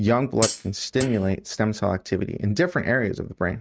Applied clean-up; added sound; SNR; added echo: neural mask model RNNoise.